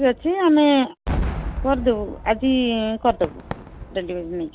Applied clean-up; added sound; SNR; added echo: none; Cheering / Fireworks; 9 dB; none.